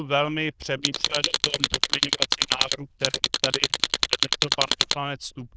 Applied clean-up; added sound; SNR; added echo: neural diffusion model UNIVERSE++.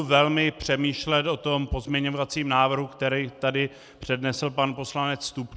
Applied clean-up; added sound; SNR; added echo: none; none; none; none.